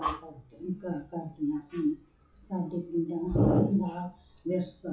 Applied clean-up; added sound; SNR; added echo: classical method WPE with log-MMSE.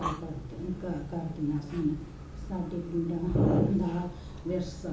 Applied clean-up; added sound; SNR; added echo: none; Breathing; 10 dB; reverberation time 1.2 s.